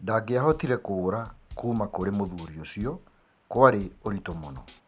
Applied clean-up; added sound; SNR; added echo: none; Bass drum / Snare drum / Drum kit; 19 dB; none.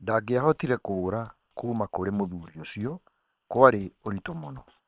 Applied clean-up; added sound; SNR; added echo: neural separator model SepFormer WHAM!.